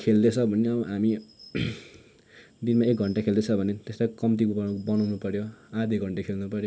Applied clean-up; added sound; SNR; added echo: none; none; none; none.